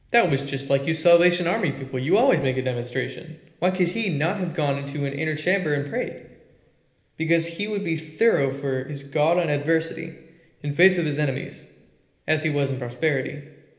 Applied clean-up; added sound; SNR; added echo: none; none; none; reverberation time 1.1 s.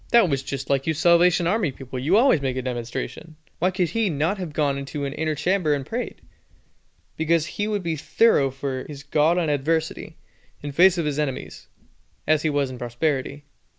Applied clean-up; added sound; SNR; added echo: none; none; none; none.